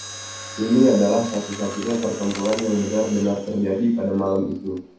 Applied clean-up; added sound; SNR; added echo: none; Mechanisms; 15 dB; reverberation time 0.6 s.